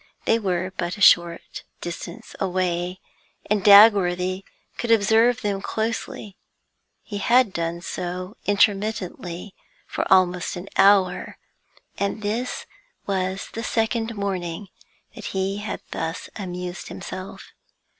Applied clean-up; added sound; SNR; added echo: none; none; none; none.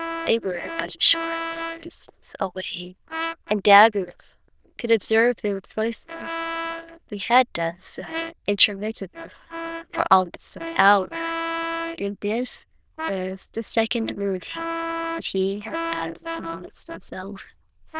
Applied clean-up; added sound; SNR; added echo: neural diffusion model UNIVERSE++.